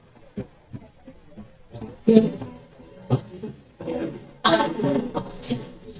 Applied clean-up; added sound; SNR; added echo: neural mask model DeepFilterNet 3.